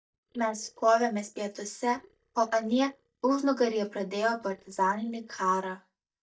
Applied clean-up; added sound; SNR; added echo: neural mask model DeepFilterNet 3.